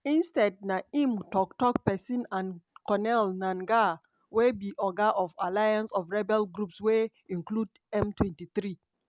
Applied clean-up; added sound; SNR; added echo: none; none; none; none.